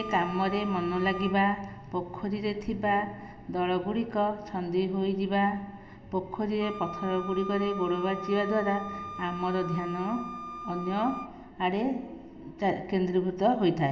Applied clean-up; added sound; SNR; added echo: none; Wind instrument, woodwind instrument; 13 dB; reverberation time 0.7 s.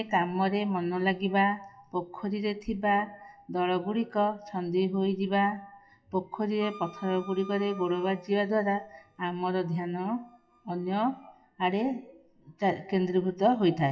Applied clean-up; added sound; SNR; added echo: classical method WPE with log-MMSE.